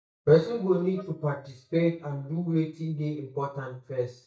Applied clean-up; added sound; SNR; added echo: neural mask model DeepFilterNet 3.